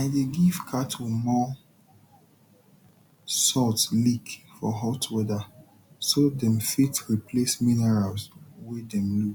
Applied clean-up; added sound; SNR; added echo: none; none; none; none.